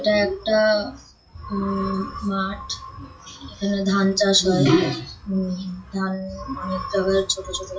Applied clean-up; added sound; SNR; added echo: classical method WPE with log-MMSE.